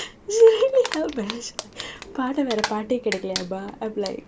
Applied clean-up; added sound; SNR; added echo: none; Crumpling, crinkling; 13 dB; none.